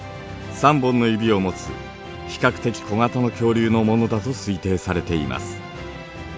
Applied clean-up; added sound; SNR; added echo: none; none; none; none.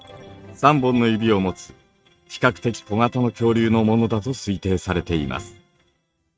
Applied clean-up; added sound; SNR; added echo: neural mask model RNNoise.